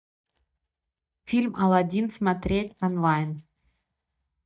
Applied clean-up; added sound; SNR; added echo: neural mask model DeepFilterNet 3.